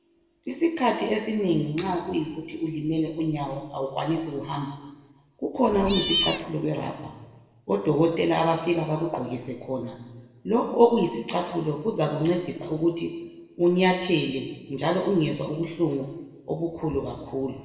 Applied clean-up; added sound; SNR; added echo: none; Cat; 0 dB; reverberation time 1.1 s.